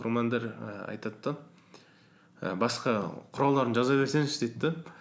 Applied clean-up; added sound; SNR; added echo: none; none; none; none.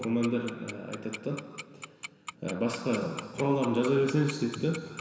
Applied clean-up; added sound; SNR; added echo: none; Tick-tock; 15 dB; reverberation time 2.2 s.